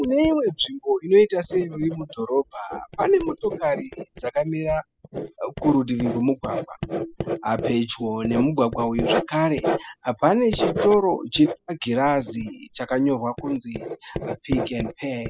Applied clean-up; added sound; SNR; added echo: classical method spectral subtraction.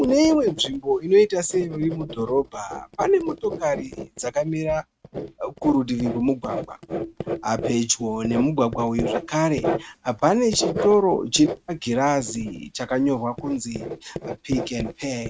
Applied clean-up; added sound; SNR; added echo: neural mask model RNNoise.